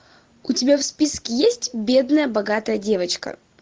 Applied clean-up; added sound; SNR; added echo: none; none; none; none.